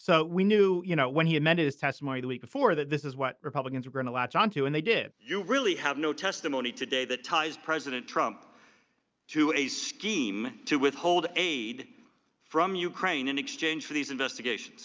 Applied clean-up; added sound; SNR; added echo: none; none; none; none.